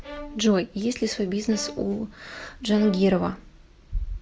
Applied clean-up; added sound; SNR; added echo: none; Bowed string instrument; 17 dB; none.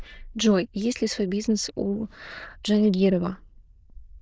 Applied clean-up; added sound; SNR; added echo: neural diffusion model UNIVERSE++.